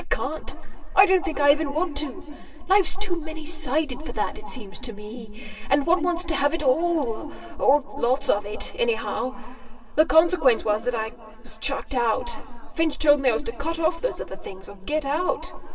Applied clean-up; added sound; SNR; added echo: none; none; none; reverberation time 2.6 s.